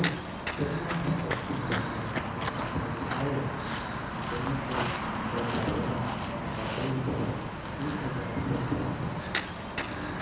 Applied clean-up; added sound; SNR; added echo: none; Walk, footsteps; -1 dB; reverberation time 1.0 s.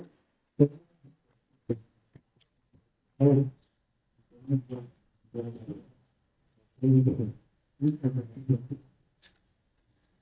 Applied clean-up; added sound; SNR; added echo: neural mask model DeepFilterNet 3.